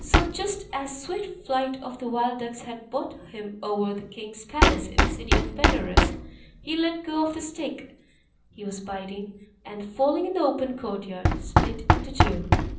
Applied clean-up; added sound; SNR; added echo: none; Knock; -3 dB; reverberation time 0.6 s.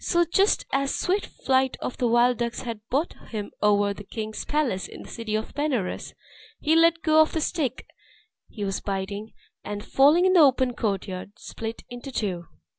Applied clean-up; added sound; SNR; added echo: none; none; none; none.